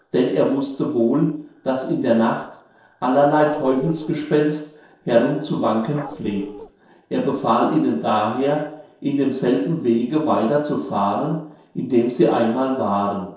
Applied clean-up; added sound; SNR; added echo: neural separator model SepFormer DNS4.